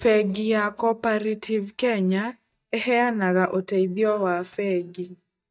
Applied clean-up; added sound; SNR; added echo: neural mask model DeepFilterNet 3.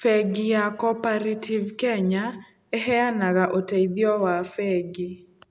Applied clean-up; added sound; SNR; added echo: none; none; none; none.